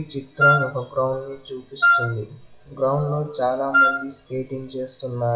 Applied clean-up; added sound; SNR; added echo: classical method WPE with log-MMSE.